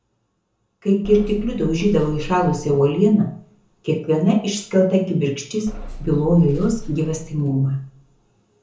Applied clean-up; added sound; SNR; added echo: none; Bus / Engine; 13 dB; reverberation time 0.6 s.